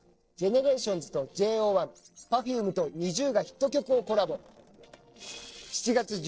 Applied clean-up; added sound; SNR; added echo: neural separator model SepFormer DNS4.